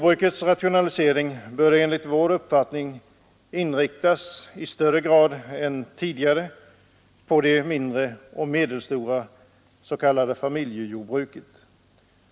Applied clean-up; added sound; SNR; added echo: none; none; none; none.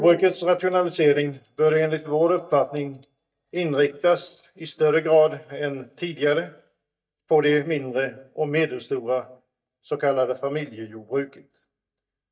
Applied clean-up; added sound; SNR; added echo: neural mask model DeepFilterNet 3.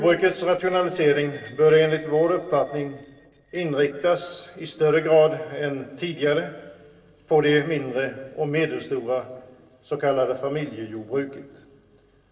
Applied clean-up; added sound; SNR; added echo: neural separator model SepFormer DNS4.